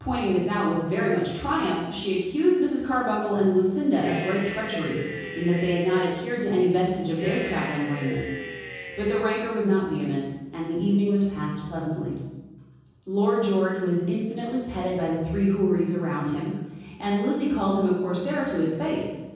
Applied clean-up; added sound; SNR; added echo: none; Cheering; 11 dB; reverberation time 1.3 s.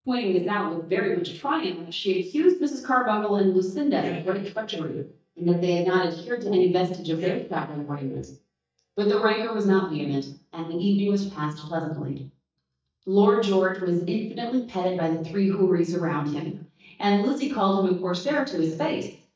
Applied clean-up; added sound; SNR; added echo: neural mask model DeepFilterNet 3.